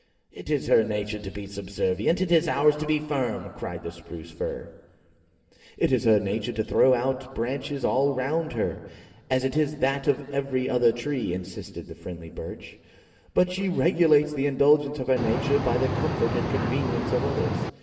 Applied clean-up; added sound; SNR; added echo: none; Boat, Water vehicle; 1 dB; reverberation time 1.6 s.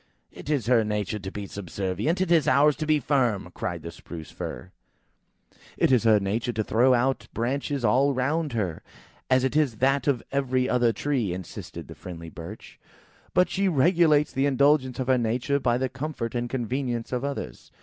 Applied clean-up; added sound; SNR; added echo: none; none; none; none.